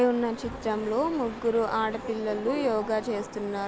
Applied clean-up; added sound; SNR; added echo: none; Engine starting + Sliding door; 17 dB; none.